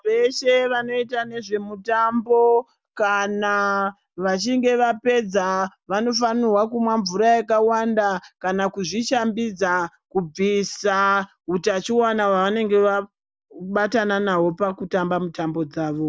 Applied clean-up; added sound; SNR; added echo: none; none; none; none.